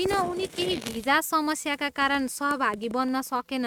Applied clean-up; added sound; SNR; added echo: neural mask model RNNoise.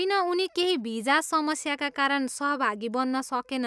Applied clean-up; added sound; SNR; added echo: none; none; none; none.